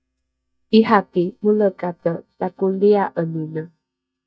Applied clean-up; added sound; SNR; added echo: neural mask model DeepFilterNet 3.